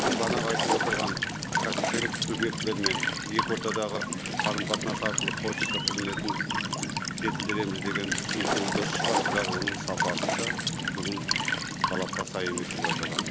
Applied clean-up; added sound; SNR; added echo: none; Walk, footsteps / Stream / Trickle, dribble / Chirp, tweet; -5 dB; none.